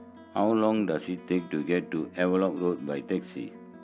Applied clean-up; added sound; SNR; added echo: none; Plucked string instrument; 18 dB; none.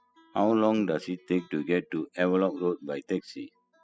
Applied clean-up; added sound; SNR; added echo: classical method spectral subtraction.